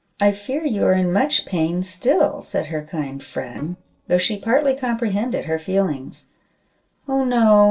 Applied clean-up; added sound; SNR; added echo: neural separator model SepFormer DNS4.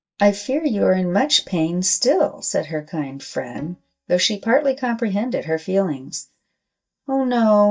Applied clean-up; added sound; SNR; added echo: neural mask model DeepFilterNet 3.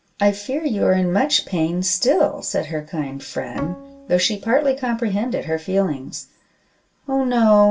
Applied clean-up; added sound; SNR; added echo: none; Bowed string instrument; 19 dB; reverberation time 0.2 s.